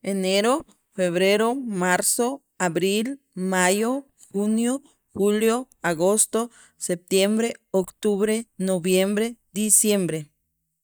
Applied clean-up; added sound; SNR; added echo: neural mask model DeepFilterNet 3.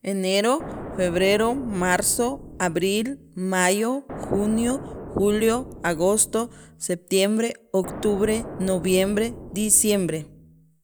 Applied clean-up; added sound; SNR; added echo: none; Explosion; 14 dB; none.